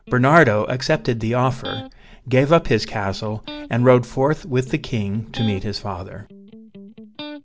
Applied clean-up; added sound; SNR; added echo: none; Electric guitar; 18 dB; none.